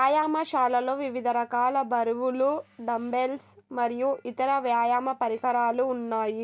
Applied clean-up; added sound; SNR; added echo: none; none; none; none.